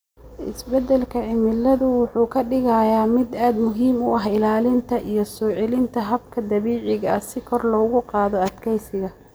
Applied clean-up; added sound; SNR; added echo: none; none; none; none.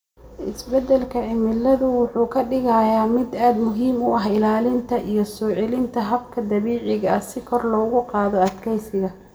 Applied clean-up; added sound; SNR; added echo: none; none; none; reverberation time 0.5 s.